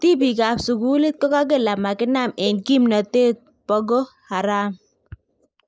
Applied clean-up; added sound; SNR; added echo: neural mask model Resemble Enhance denoiser.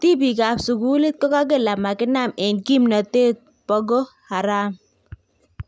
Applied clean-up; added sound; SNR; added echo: none; none; none; none.